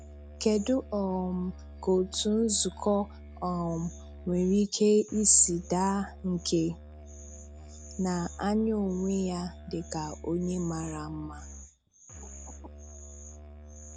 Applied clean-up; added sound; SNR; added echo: none; Musical instrument; 16 dB; none.